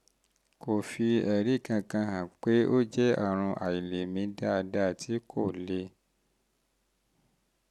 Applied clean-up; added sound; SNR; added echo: none; none; none; none.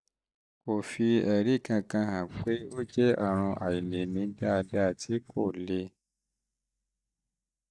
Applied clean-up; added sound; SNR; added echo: neural mask model DeepFilterNet 3.